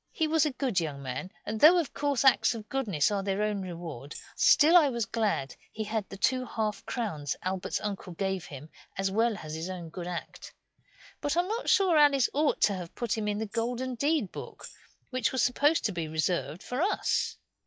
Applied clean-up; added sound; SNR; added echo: classical method log-MMSE.